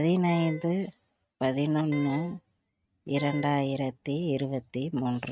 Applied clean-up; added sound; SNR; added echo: neural mask model RNNoise.